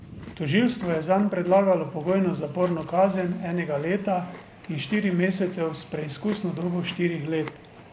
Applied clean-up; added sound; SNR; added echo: none; Train + Chewing, mastication; 19 dB; none.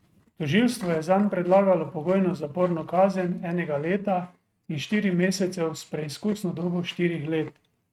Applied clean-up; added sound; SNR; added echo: neural mask model RNNoise.